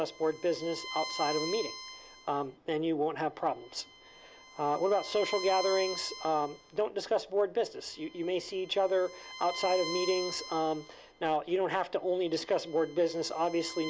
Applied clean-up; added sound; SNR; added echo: none; Bowed string instrument; 12 dB; none.